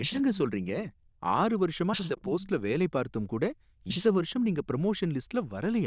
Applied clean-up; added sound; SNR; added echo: neural diffusion model UNIVERSE++.